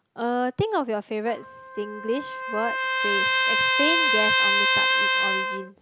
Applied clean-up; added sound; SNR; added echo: none; Trumpet; -5 dB; none.